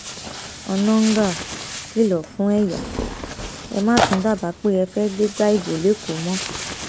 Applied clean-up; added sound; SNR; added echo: none; Tearing; 8 dB; none.